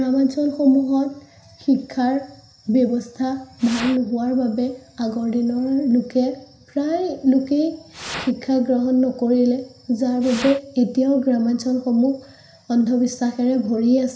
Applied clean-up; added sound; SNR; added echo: none; Fire; 10 dB; reverberation time 0.5 s.